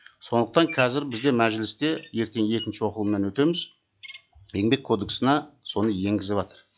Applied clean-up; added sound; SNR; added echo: classical method log-MMSE.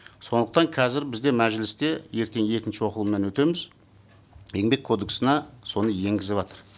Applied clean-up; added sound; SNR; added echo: none; none; none; none.